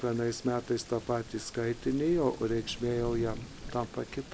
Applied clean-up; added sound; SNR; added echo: none; Thunder / Rain; 12 dB; none.